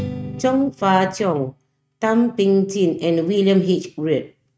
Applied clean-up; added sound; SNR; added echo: neural mask model RNNoise.